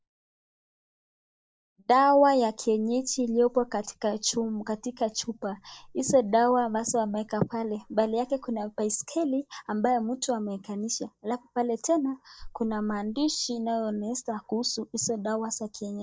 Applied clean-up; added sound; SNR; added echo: neural mask model DeepFilterNet 3.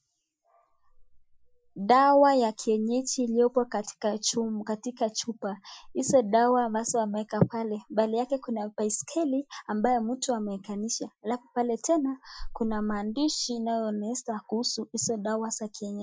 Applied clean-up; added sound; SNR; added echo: classical method Wiener filter.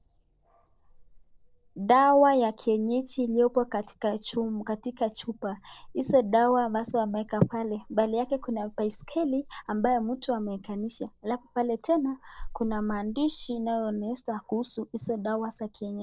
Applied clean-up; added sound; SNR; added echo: neural separator model SepFormer DNS4.